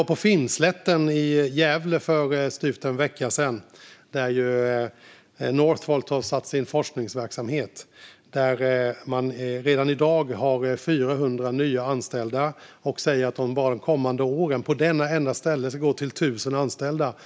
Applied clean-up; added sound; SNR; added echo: none; none; none; none.